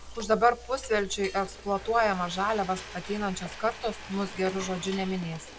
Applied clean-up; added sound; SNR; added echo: none; Frying (food); 13 dB; none.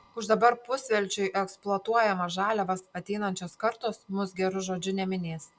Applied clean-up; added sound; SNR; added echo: none; none; none; none.